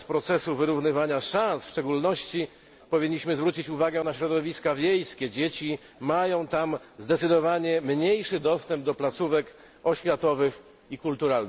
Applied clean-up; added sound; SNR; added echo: none; none; none; none.